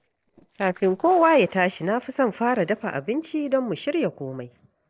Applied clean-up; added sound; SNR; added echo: neural separator model SepFormer DNS4.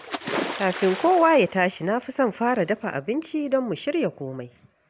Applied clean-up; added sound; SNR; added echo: none; Splash, splatter; 13 dB; none.